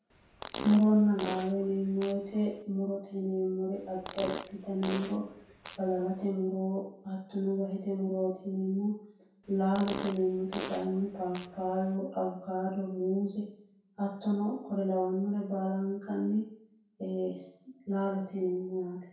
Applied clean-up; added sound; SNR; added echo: none; Fart; 11 dB; reverberation time 0.6 s.